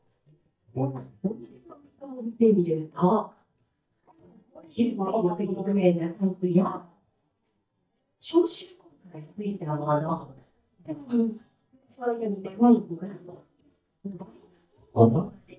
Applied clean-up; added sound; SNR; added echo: neural mask model DeepFilterNet 3.